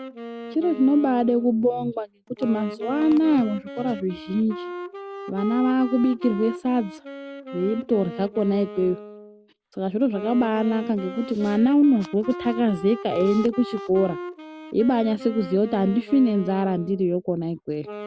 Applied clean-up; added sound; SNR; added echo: none; Wind instrument, woodwind instrument; 13 dB; none.